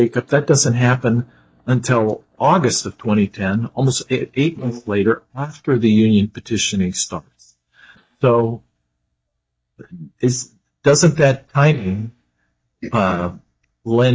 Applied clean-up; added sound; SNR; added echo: neural mask model DeepFilterNet 3.